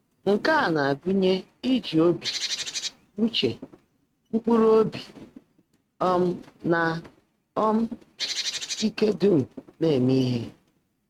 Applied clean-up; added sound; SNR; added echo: neural mask model RNNoise.